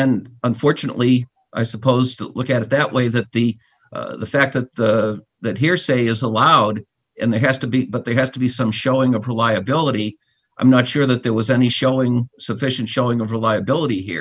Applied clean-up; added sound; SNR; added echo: none; none; none; none.